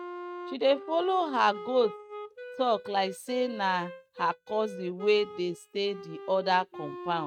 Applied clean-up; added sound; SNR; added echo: neural mask model RNNoise.